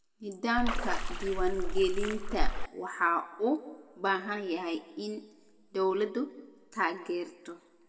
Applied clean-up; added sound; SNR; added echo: none; Splash, splatter; -4 dB; reverberation time 0.9 s.